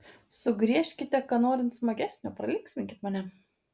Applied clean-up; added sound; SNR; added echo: none; none; none; none.